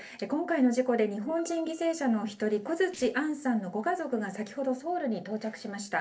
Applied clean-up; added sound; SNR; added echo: neural separator model SepFormer DNS4.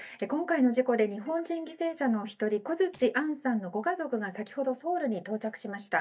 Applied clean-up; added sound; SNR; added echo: neural mask model DeepFilterNet 3.